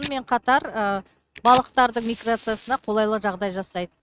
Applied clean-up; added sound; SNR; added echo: neural mask model RNNoise.